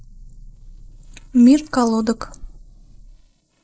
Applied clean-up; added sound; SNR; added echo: neural mask model Resemble Enhance denoiser.